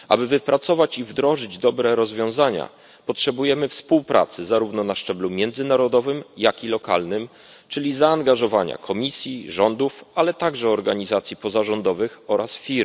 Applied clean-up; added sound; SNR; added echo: none; none; none; none.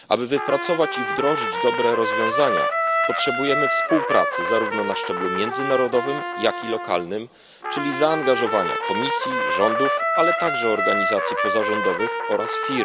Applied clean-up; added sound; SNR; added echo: none; Trumpet; 0 dB; none.